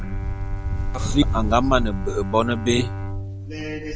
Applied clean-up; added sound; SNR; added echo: none; Bowed string instrument + Wind; 1 dB; none.